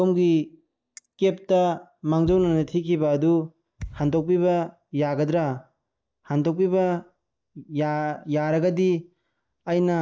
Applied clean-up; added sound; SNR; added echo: neural mask model DeepFilterNet 3.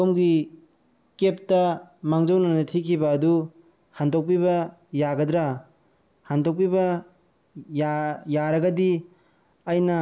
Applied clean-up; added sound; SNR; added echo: none; none; none; none.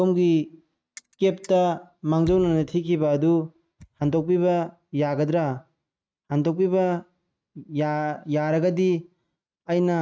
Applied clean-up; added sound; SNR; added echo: neural mask model RNNoise.